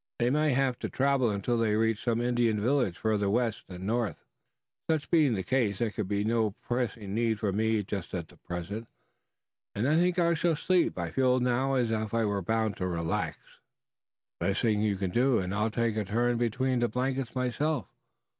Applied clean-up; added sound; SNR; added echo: none; none; none; none.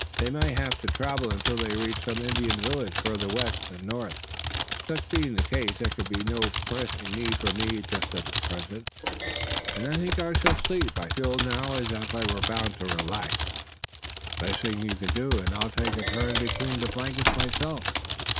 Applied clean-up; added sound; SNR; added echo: none; Thump, thud + Typing; -1 dB; none.